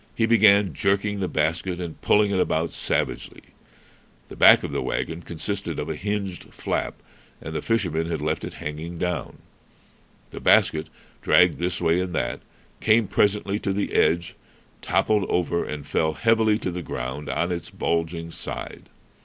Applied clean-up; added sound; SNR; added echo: none; none; none; none.